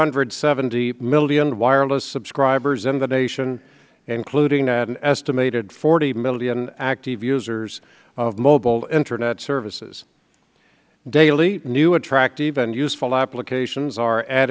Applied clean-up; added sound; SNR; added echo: none; none; none; none.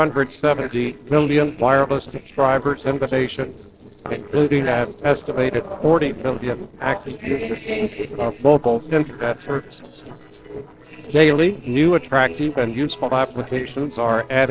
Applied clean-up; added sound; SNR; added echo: neural separator model SepFormer DNS4.